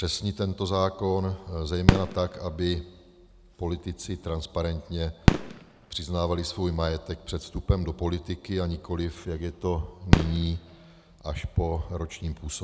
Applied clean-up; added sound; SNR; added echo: none; Fireworks; -1 dB; none.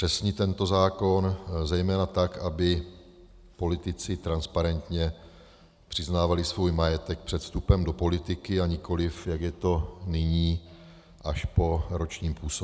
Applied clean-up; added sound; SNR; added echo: none; none; none; none.